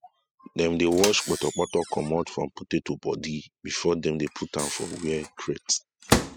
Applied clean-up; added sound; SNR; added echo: classical method spectral subtraction.